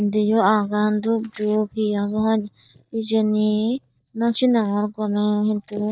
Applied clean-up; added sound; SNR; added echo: neural mask model DeepFilterNet 3.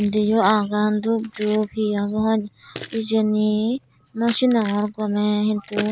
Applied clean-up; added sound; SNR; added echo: none; Keys jangling; 19 dB; none.